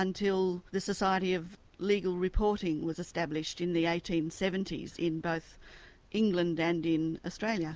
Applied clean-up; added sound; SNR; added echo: none; none; none; none.